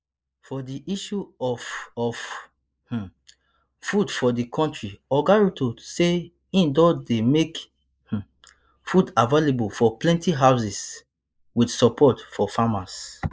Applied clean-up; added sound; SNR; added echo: neural mask model Resemble Enhance denoiser.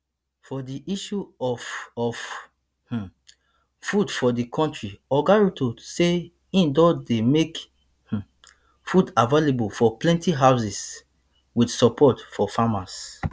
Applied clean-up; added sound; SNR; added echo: none; none; none; none.